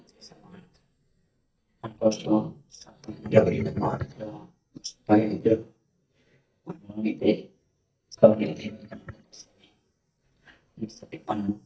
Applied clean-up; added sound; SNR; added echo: neural mask model DeepFilterNet 3.